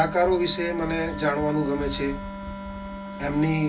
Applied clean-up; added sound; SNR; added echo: none; Wind instrument, woodwind instrument; 10 dB; reverberation time 0.2 s.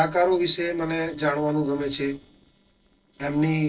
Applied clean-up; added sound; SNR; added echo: neural separator model SepFormer DNS4.